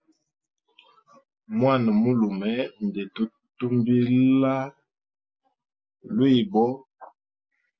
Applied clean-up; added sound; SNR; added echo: none; none; none; none.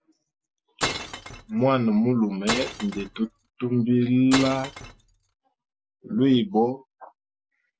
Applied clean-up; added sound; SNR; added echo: none; Glass; 7 dB; none.